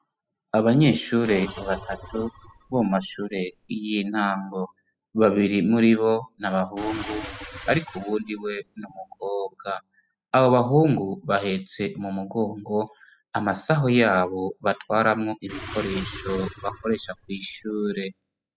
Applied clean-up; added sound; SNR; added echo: classical method spectral subtraction.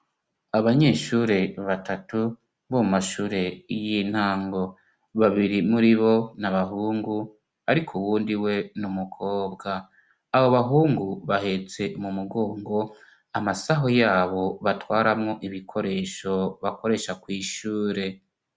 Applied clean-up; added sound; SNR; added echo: none; none; none; none.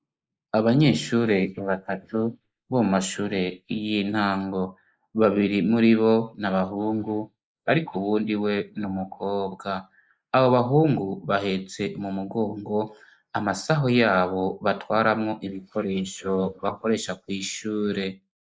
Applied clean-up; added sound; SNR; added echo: neural mask model Resemble Enhance denoiser.